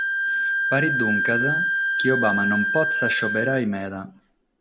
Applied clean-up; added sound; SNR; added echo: none; Wind instrument, woodwind instrument; -1 dB; none.